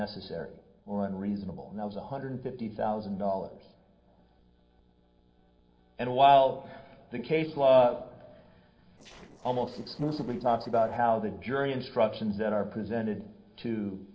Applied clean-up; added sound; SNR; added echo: neural separator model SepFormer DNS4.